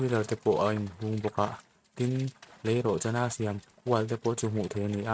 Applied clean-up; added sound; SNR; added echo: neural mask model RNNoise.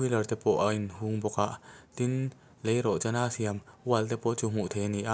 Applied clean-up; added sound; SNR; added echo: none; none; none; none.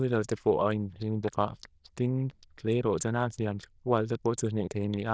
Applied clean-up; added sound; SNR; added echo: neural diffusion model UNIVERSE++.